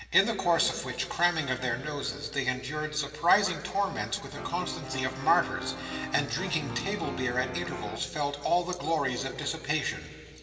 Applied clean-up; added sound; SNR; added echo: none; Piano; 8 dB; reverberation time 2.7 s.